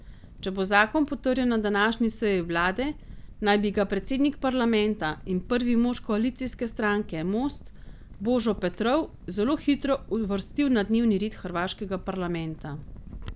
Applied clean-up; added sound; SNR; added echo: none; Crackle; 16 dB; none.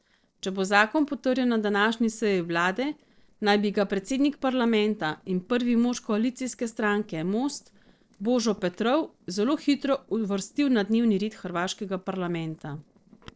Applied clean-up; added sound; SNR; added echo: neural separator model SepFormer DNS4.